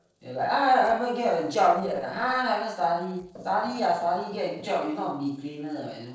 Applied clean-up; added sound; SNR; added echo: neural separator model SepFormer DNS4.